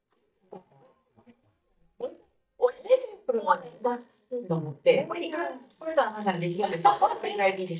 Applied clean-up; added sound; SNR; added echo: neural mask model DeepFilterNet 3.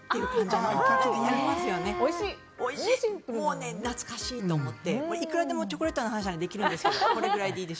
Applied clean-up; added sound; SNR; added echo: none; none; none; none.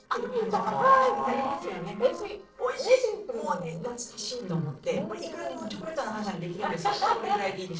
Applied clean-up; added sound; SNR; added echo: neural separator model SepFormer DNS4.